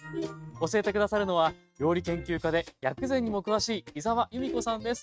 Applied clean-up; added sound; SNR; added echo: neural mask model RNNoise.